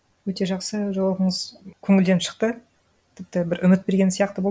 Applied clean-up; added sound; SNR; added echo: none; none; none; none.